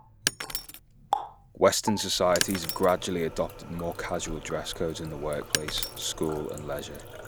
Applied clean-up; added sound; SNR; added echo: none; Shatter + Water tap, faucet; 6 dB; none.